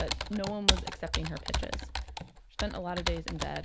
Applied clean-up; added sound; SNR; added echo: none; Computer keyboard; -4 dB; none.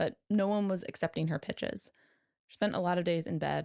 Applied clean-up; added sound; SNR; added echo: none; none; none; none.